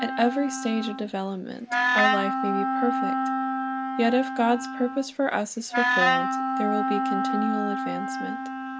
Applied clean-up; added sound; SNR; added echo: none; Wind instrument, woodwind instrument; -1 dB; none.